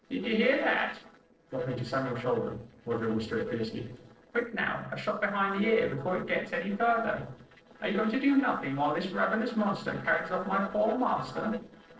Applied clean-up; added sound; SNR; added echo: neural separator model SepFormer DNS4.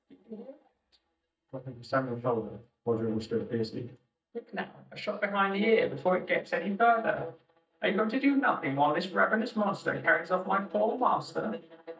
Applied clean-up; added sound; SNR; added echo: neural mask model DeepFilterNet 3.